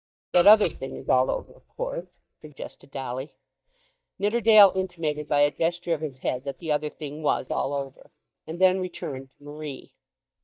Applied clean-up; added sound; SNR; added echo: neural mask model DeepFilterNet 3.